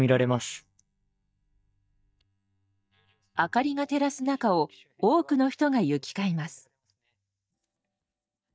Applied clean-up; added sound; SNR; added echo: neural mask model DeepFilterNet 3.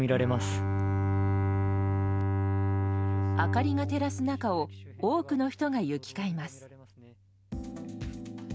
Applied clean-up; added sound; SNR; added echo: none; Bowed string instrument; -2 dB; none.